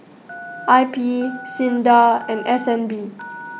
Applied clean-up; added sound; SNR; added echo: none; Telephone; 17 dB; none.